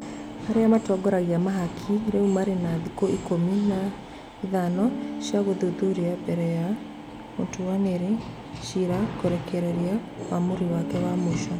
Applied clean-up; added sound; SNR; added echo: none; Guitar; 14 dB; none.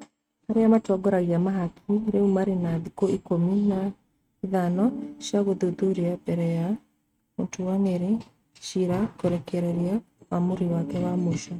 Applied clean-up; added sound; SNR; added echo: neural mask model RNNoise.